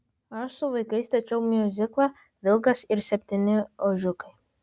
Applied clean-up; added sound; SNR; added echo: none; none; none; none.